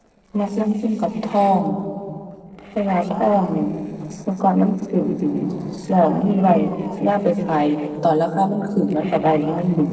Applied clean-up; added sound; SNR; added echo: neural separator model SepFormer DNS4.